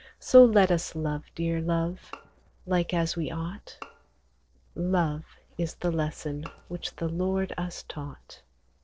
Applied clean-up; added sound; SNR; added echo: neural separator model SepFormer DNS4.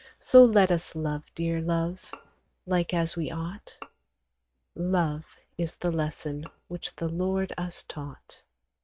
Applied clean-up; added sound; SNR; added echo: neural mask model RNNoise.